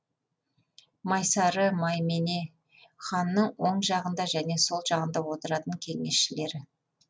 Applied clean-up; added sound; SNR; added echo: none; none; none; none.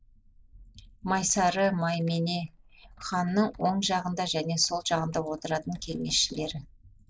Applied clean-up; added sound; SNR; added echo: neural mask model Resemble Enhance denoiser.